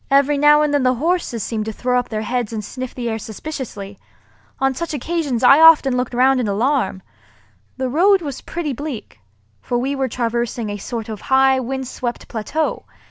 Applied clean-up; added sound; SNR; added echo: none; none; none; none.